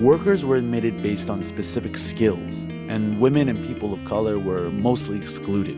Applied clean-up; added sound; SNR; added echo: none; Piano; 13 dB; none.